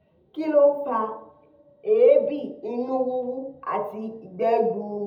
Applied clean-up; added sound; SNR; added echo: none; none; none; reverberation time 0.8 s.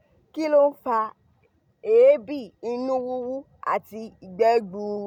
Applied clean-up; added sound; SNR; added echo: none; none; none; none.